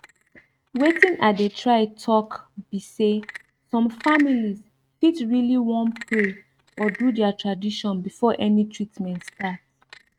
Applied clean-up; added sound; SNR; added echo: neural mask model RNNoise.